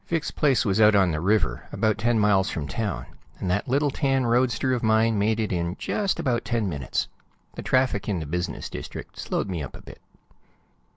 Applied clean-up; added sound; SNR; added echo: none; none; none; none.